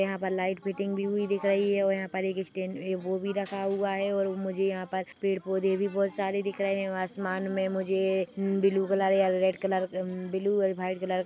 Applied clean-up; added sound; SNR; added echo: none; none; none; none.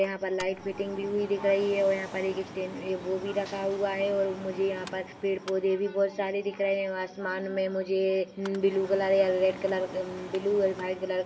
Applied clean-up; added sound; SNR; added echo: none; Mechanical fan; 16 dB; reverberation time 1.3 s.